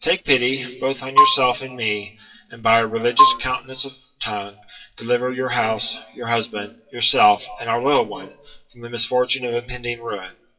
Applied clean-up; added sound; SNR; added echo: classical method WPE with log-MMSE.